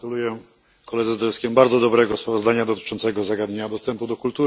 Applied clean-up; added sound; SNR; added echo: none; none; none; none.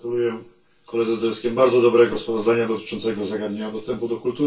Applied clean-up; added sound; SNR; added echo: none; none; none; reverberation time 0.2 s.